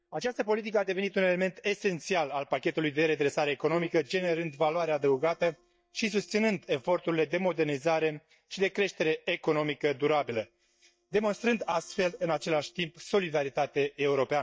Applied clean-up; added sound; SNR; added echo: neural mask model DeepFilterNet 3.